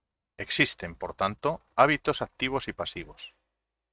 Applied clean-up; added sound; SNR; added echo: neural mask model RNNoise.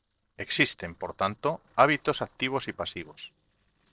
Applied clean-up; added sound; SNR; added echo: neural separator model SepFormer DNS4.